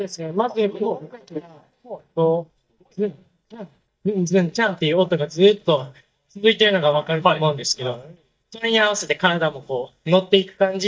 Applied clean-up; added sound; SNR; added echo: neural mask model DeepFilterNet 3.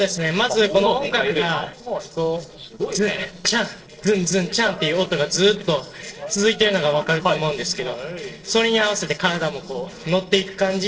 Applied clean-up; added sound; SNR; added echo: neural separator model SepFormer DNS4.